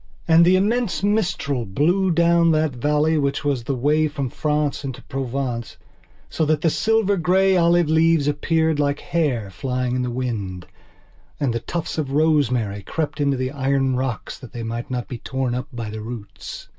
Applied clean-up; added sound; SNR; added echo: none; none; none; none.